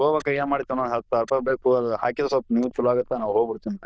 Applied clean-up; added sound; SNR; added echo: neural diffusion model UNIVERSE++.